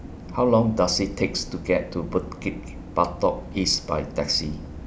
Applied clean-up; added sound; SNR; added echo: none; none; none; none.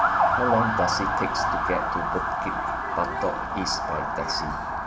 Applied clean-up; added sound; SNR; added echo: none; Motor vehicle (road) / Siren; -5 dB; none.